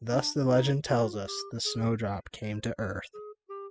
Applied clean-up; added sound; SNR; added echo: classical method spectral subtraction.